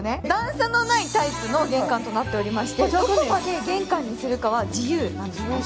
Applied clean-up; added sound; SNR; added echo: none; none; none; none.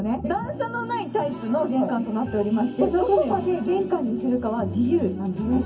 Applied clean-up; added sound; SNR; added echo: none; none; none; reverberation time 0.3 s.